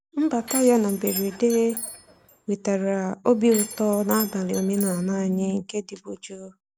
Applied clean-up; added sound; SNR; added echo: none; Door / Chime; 11 dB; none.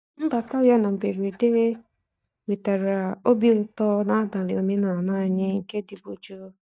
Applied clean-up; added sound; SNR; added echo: neural mask model DeepFilterNet 3.